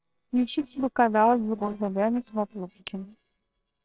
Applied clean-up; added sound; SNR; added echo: neural separator model SepFormer WHAMR!.